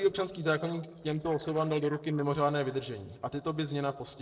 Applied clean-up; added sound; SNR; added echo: neural separator model SepFormer DNS4.